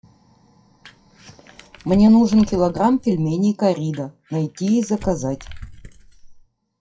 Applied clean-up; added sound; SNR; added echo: classical method WPE with log-MMSE.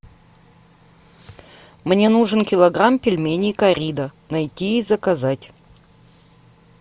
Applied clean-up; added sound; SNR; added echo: none; none; none; none.